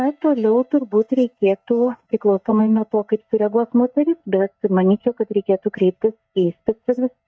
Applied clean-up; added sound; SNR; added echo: neural mask model DeepFilterNet 3.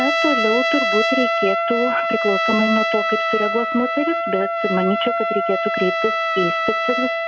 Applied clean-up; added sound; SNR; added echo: none; Trumpet; -2 dB; none.